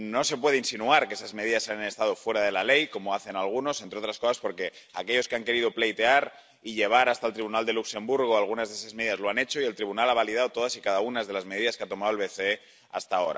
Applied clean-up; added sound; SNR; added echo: none; none; none; none.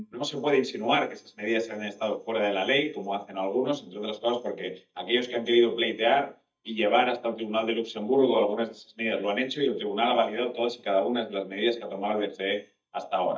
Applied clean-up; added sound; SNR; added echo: neural mask model DeepFilterNet 3.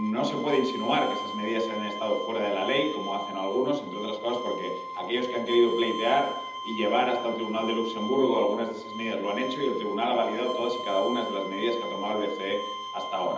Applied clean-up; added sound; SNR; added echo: none; Bowed string instrument; 8 dB; reverberation time 0.8 s.